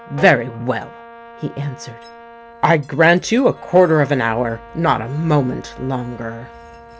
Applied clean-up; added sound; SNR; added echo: none; Train + Brass instrument; 19 dB; none.